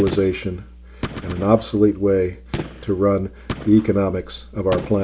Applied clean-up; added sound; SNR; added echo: none; Gunshot, gunfire; 13 dB; none.